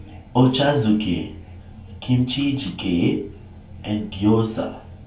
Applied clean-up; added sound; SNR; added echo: none; none; none; reverberation time 0.3 s.